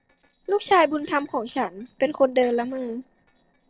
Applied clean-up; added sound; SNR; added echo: neural separator model SepFormer DNS4.